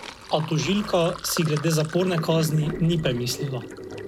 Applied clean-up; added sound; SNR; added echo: none; Sink (filling or washing); 12 dB; none.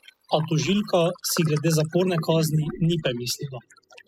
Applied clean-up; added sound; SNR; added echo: classical method spectral subtraction.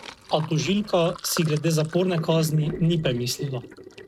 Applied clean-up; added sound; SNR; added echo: neural mask model RNNoise.